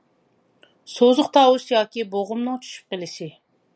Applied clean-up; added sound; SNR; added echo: none; none; none; none.